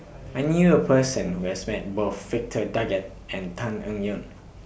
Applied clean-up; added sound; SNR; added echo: none; none; none; none.